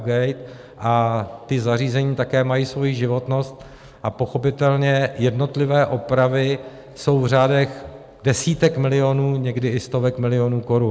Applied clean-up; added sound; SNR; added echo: none; none; none; none.